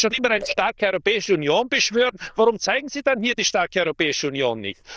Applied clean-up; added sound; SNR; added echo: neural diffusion model UNIVERSE++.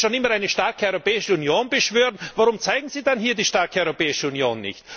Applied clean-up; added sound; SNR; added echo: none; none; none; none.